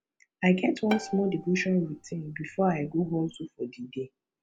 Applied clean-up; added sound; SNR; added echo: none; Bowed string instrument; 14 dB; none.